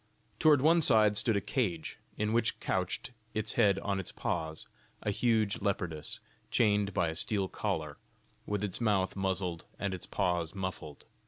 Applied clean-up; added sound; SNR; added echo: none; none; none; none.